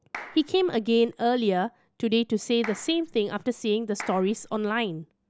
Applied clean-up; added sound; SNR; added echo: none; Clapping; 18 dB; none.